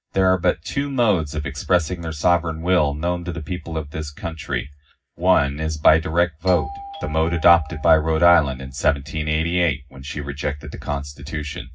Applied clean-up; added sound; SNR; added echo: none; Doorbell; 15 dB; reverberation time 0.4 s.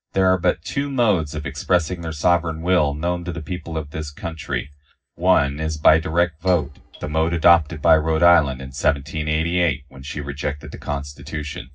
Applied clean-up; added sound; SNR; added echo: neural separator model SepFormer DNS4.